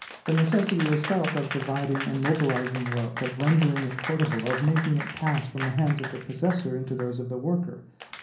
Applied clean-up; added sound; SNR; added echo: none; Applause / Crowd; 10 dB; reverberation time 0.6 s.